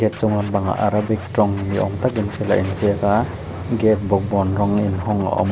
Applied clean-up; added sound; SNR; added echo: none; Scratching (performance technique); 18 dB; none.